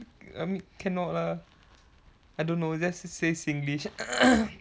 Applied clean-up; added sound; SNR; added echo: none; none; none; none.